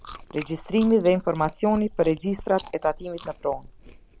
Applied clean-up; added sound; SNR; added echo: none; Chewing, mastication; 17 dB; none.